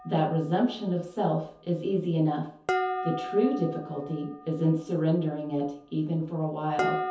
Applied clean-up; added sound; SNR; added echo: none; Dishes, pots, and pans; 8 dB; reverberation time 0.5 s.